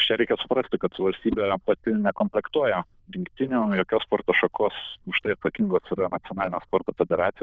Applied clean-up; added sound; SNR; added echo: neural diffusion model UNIVERSE++.